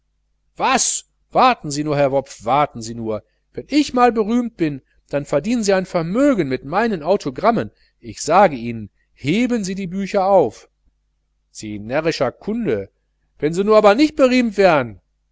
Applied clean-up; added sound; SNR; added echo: none; none; none; none.